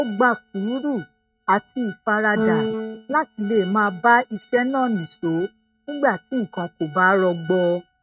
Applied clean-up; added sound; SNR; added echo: neural mask model RNNoise.